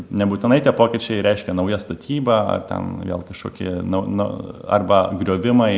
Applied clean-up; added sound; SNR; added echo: none; none; none; none.